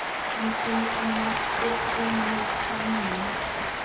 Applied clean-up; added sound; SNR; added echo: none; Cheering; -4 dB; reverberation time 0.7 s.